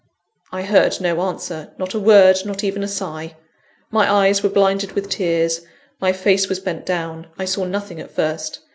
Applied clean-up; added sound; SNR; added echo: none; none; none; none.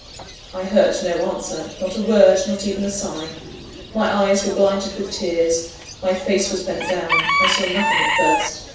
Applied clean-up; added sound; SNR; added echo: none; Bird / Chicken, rooster; 5 dB; reverberation time 0.7 s.